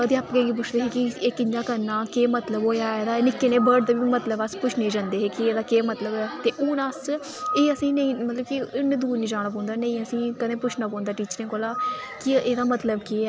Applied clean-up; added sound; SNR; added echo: none; Screech / Glass; 11 dB; none.